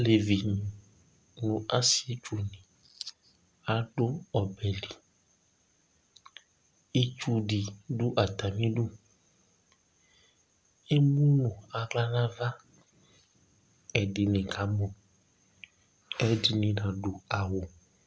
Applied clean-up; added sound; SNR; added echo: none; none; none; none.